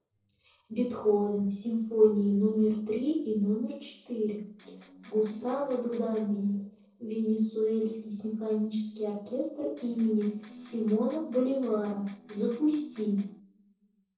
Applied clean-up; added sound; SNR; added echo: neural separator model SepFormer DNS4.